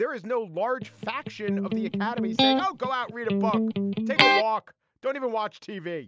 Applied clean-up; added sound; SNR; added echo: none; Electric guitar; -5 dB; none.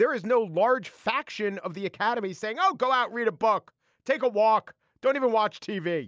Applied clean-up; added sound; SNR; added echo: none; none; none; none.